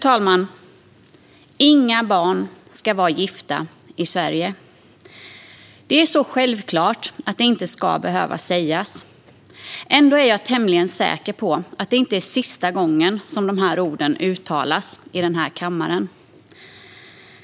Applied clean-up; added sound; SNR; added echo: none; none; none; none.